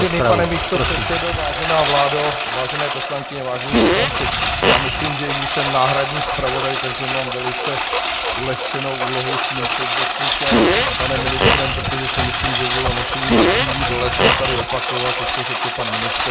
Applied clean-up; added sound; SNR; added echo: none; Fart + Engine; -5 dB; none.